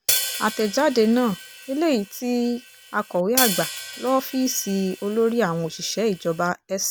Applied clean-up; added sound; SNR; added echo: none; Hi-hat; 8 dB; none.